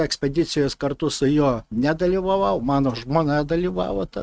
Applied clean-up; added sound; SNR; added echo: neural mask model RNNoise.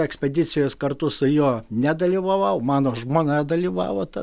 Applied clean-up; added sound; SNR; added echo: none; none; none; none.